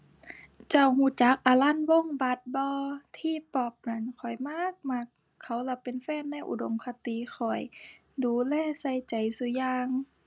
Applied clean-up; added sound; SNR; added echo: none; none; none; none.